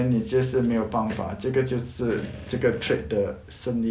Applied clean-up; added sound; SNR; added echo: none; none; none; none.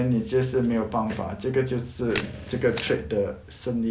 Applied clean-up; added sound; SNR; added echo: none; Camera; 5 dB; none.